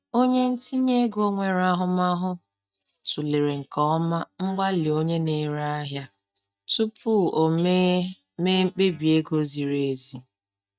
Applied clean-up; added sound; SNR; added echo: neural mask model DeepFilterNet 3.